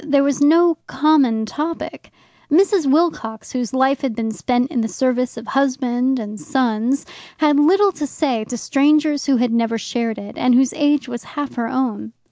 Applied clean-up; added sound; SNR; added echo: none; none; none; none.